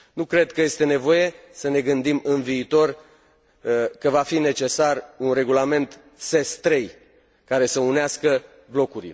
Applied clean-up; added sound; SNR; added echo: none; none; none; none.